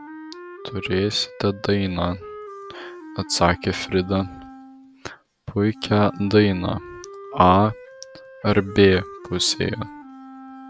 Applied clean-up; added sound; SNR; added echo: none; Wind instrument, woodwind instrument; 17 dB; none.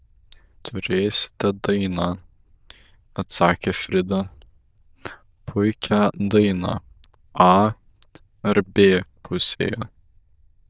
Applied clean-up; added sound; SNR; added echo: neural diffusion model UNIVERSE++.